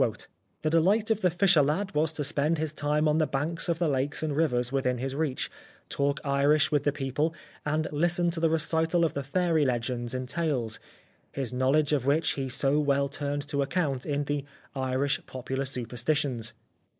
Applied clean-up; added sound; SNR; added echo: neural mask model Resemble Enhance denoiser.